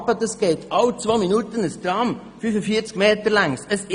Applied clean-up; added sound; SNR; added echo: none; none; none; none.